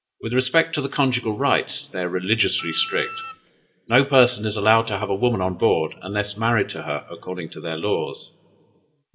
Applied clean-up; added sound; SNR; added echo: none; Wind instrument, woodwind instrument; 13 dB; reverberation time 0.7 s.